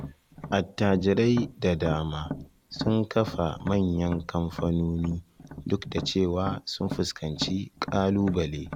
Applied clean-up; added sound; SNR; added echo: none; Tap; 12 dB; none.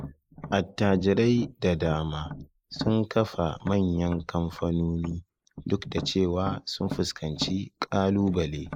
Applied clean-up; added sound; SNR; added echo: neural mask model Resemble Enhance denoiser.